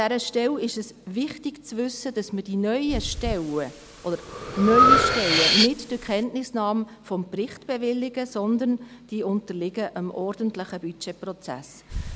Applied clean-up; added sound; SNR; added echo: none; Breathing; 2 dB; none.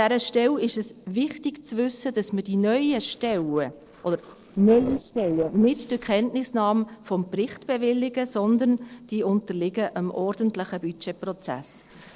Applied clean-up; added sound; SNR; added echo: neural separator model SepFormer DNS4.